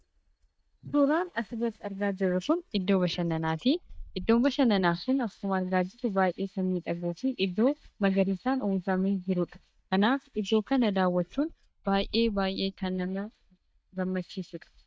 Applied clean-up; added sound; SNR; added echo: neural mask model DeepFilterNet 3.